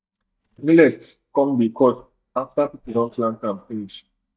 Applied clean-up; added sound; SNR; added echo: neural mask model DeepFilterNet 3.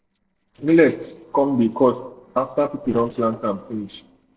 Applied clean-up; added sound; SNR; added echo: neural separator model SepFormer DNS4.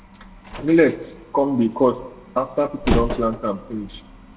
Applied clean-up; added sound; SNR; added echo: none; Slam; 8 dB; reverberation time 0.9 s.